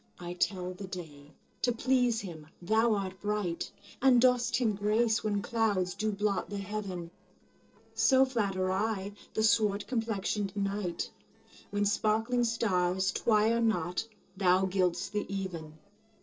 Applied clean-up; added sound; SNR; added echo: neural separator model SepFormer DNS4.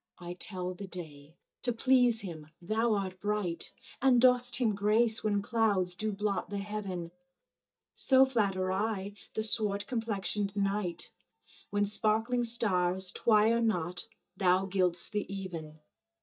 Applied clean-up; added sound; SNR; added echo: neural mask model DeepFilterNet 3.